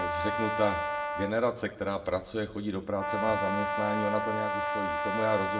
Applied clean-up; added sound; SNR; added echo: none; Brass instrument; 1 dB; reverberation time 0.6 s.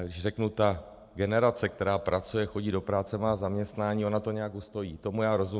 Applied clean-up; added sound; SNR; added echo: none; none; none; none.